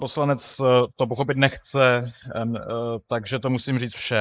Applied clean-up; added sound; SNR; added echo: neural mask model Resemble Enhance denoiser.